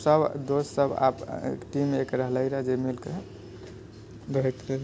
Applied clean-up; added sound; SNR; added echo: none; none; none; none.